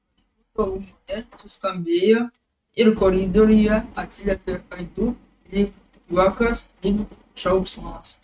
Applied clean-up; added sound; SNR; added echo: neural mask model RNNoise.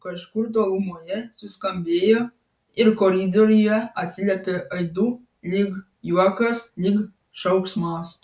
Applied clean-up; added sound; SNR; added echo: none; none; none; none.